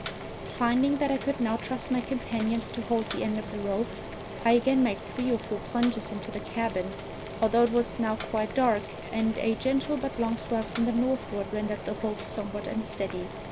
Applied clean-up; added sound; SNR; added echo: none; Boiling; 9 dB; none.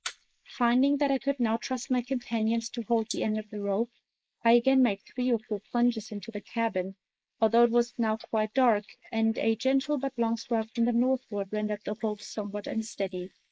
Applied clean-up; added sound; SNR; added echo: neural mask model Resemble Enhance denoiser.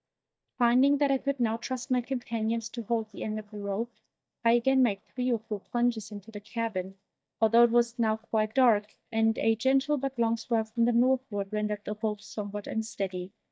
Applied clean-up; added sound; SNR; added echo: neural mask model DeepFilterNet 3.